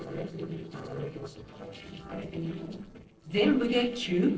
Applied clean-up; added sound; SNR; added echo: neural separator model SepFormer DNS4.